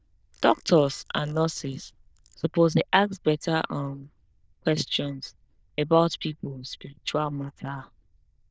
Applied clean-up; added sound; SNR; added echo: neural diffusion model UNIVERSE++.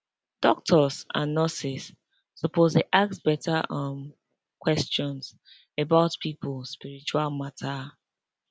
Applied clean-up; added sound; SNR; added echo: none; none; none; none.